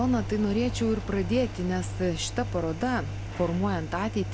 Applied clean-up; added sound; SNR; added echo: none; Engine; 6 dB; none.